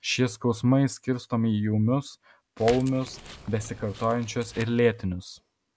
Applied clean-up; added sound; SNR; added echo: none; Crackle; 17 dB; none.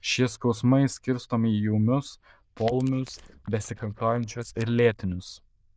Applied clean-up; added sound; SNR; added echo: neural diffusion model UNIVERSE++.